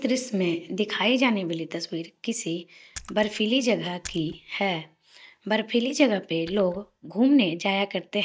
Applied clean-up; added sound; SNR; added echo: neural mask model DeepFilterNet 3.